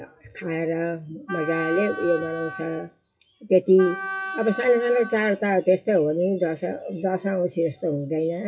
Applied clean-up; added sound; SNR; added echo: classical method WPE with log-MMSE.